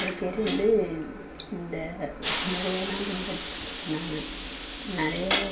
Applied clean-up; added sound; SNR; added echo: none; Hiss; 5 dB; reverberation time 0.3 s.